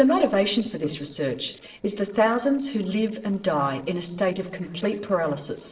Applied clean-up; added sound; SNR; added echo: neural separator model SepFormer DNS4.